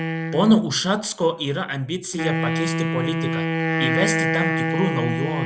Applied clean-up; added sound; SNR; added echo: none; Wind instrument, woodwind instrument; 0 dB; none.